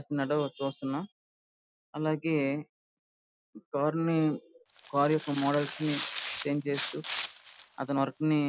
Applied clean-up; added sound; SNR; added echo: none; Tearing; 7 dB; none.